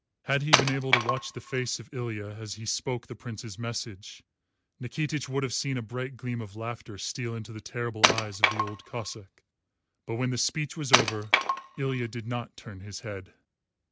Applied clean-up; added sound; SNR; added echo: none; Wood; -5 dB; none.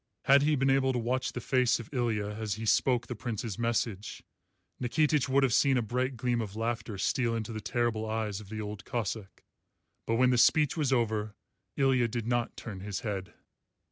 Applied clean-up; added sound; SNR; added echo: none; none; none; none.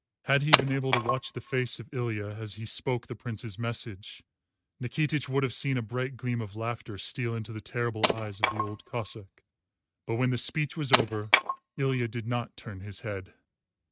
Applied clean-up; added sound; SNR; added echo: neural mask model RNNoise.